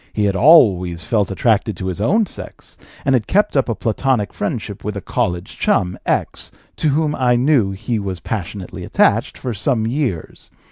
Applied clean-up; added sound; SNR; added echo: none; none; none; none.